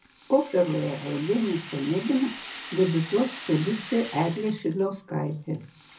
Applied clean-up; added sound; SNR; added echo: none; Rattle (instrument); 12 dB; reverberation time 0.4 s.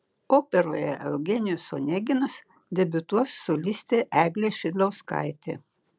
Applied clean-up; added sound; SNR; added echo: none; none; none; none.